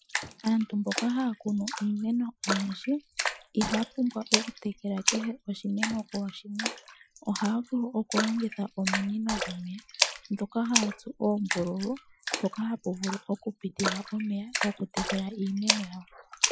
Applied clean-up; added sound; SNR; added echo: classical method Wiener filter.